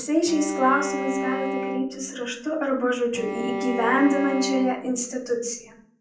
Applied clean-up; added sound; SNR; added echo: none; Bowed string instrument; 7 dB; reverberation time 0.6 s.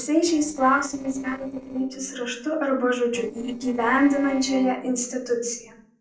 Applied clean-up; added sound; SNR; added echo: neural separator model SepFormer DNS4.